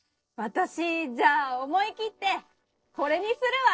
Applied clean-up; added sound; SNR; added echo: neural separator model SepFormer DNS4.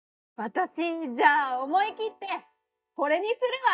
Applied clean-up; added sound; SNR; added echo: neural mask model DeepFilterNet 3.